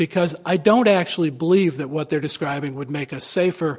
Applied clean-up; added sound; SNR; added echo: none; none; none; none.